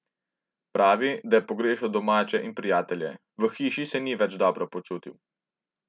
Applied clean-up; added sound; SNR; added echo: none; none; none; none.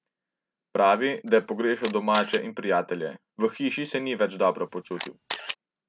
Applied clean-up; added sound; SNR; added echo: none; Camera; 12 dB; none.